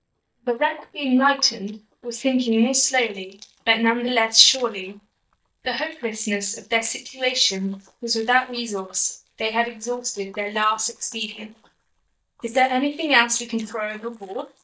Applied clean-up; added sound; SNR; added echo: neural mask model DeepFilterNet 3.